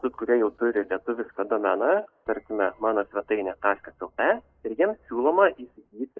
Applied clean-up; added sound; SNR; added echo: neural mask model DeepFilterNet 3.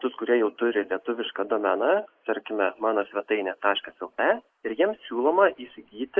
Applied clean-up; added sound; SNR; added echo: neural mask model Resemble Enhance denoiser.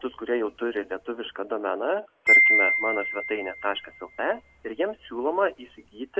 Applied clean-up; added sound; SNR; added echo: none; Wind chime; -2 dB; none.